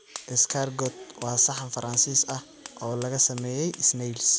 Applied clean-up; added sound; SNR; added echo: none; Fire; 19 dB; none.